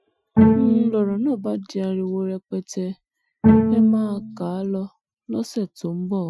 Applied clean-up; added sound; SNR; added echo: classical method Wiener filter.